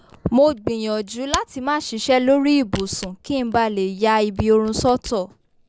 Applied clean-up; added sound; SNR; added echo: none; Camera; 19 dB; none.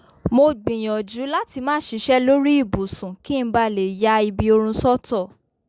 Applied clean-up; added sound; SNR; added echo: none; none; none; none.